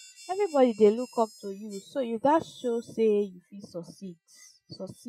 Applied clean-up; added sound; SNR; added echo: classical method Wiener filter.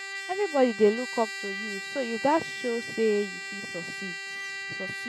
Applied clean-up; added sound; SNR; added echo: none; Trumpet; 7 dB; none.